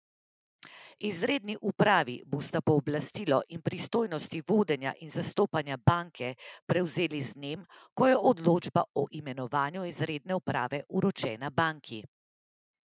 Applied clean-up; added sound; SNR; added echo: none; none; none; none.